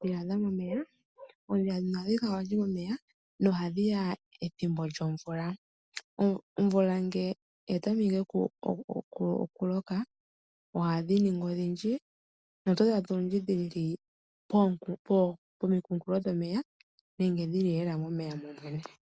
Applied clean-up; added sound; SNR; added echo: none; none; none; none.